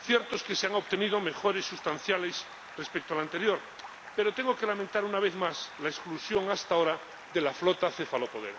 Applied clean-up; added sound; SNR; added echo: none; Stream; 16 dB; none.